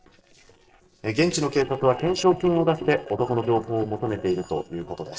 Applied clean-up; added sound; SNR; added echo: neural separator model SepFormer DNS4.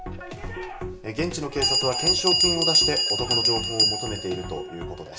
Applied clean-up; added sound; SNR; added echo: none; Bell; -3 dB; reverberation time 0.4 s.